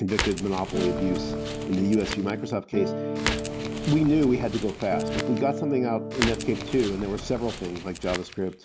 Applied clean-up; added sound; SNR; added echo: none; Electric guitar / Strum + Crackle; 4 dB; none.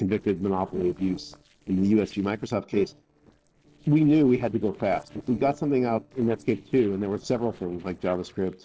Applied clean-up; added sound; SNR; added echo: neural separator model SepFormer DNS4.